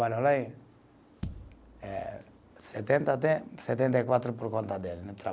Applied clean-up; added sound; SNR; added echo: none; Bass drum; 14 dB; none.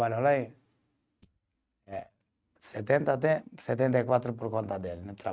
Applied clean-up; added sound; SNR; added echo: neural mask model RNNoise.